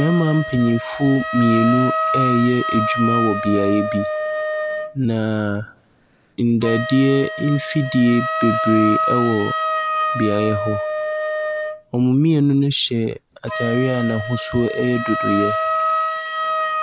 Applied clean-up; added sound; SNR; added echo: none; Wind instrument, woodwind instrument; 4 dB; none.